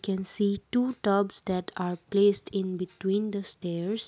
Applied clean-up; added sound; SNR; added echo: none; none; none; none.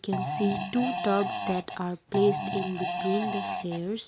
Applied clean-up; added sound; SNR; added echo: none; Fart; 4 dB; none.